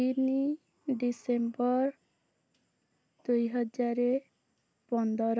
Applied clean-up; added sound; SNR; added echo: none; none; none; none.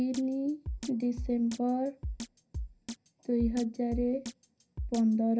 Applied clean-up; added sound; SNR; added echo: none; Drum kit; 10 dB; reverberation time 0.5 s.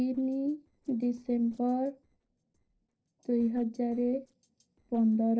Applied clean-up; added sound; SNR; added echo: neural separator model SepFormer DNS4.